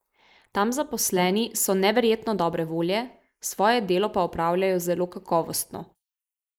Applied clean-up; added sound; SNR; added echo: neural mask model Resemble Enhance denoiser.